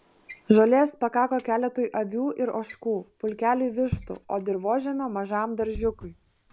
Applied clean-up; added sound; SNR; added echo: none; Drawer open or close; 18 dB; none.